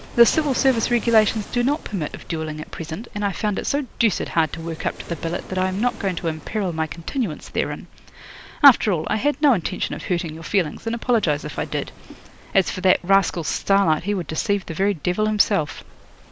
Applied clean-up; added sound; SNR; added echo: none; Waves, surf; 19 dB; none.